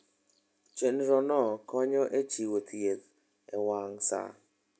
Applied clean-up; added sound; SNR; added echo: none; none; none; none.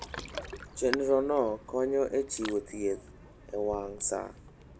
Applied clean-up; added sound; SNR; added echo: none; Ocean; 12 dB; none.